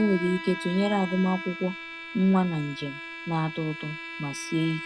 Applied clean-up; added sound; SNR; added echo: none; Bowed string instrument; 10 dB; none.